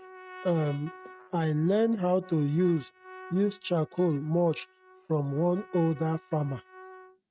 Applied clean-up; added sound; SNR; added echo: neural mask model RNNoise.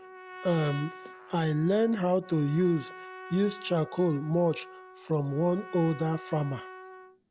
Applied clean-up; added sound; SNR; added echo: none; Trumpet; 16 dB; none.